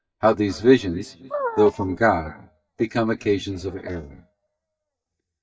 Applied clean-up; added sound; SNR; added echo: neural mask model DeepFilterNet 3.